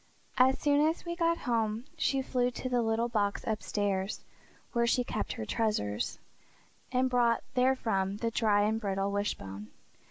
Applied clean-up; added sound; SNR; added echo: none; none; none; none.